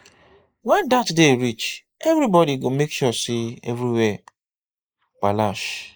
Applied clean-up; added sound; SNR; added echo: neural mask model Resemble Enhance denoiser.